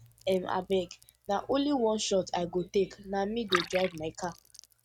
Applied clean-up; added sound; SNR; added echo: neural mask model RNNoise.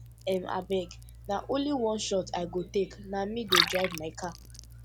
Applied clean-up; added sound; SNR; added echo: none; Liquid; 4 dB; none.